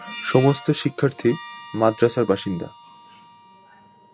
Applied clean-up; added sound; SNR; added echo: none; Harmonica; 17 dB; none.